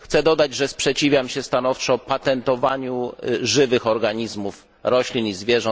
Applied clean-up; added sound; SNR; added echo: none; none; none; none.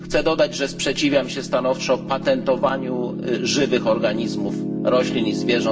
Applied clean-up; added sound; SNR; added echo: none; Piano; 6 dB; reverberation time 0.4 s.